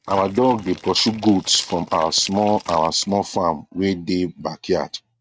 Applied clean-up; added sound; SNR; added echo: neural mask model RNNoise.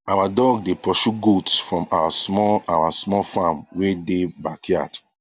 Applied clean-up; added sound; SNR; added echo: none; none; none; none.